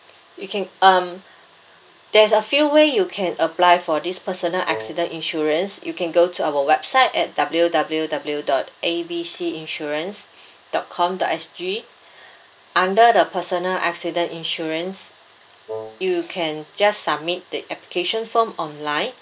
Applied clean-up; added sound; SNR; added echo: none; Wind instrument, woodwind instrument; 12 dB; none.